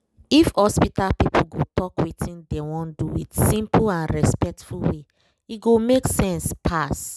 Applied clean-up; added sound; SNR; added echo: none; none; none; none.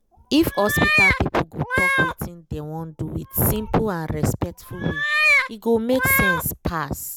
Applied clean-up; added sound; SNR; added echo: none; Meow; 1 dB; none.